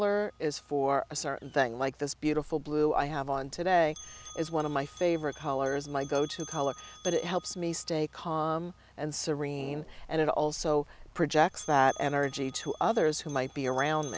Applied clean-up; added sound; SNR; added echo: none; Bell + Brass instrument; 19 dB; none.